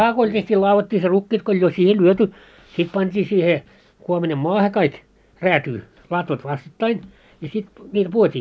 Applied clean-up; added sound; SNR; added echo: none; none; none; none.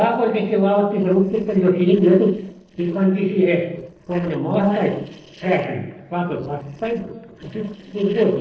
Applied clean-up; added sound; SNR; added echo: neural separator model SepFormer DNS4.